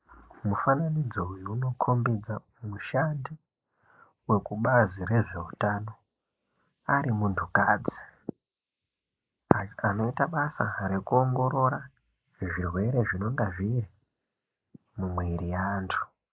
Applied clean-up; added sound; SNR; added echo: neural mask model Resemble Enhance denoiser.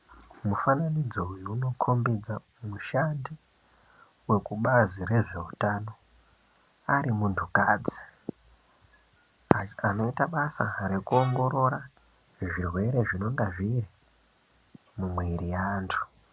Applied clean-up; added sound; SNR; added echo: none; Bowed string instrument; 14 dB; none.